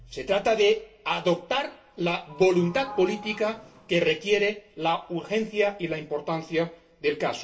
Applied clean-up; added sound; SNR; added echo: none; Sliding door / Doorbell; 18 dB; reverberation time 0.3 s.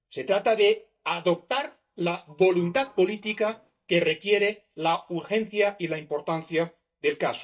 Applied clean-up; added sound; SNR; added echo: neural mask model DeepFilterNet 3.